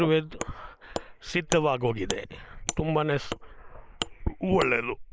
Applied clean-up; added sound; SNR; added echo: neural mask model Resemble Enhance denoiser.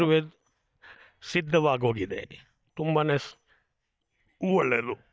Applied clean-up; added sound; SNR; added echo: neural mask model DeepFilterNet 3.